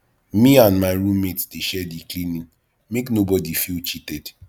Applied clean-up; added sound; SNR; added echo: none; none; none; none.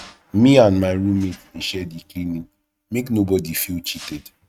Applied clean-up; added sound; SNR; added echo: neural mask model RNNoise.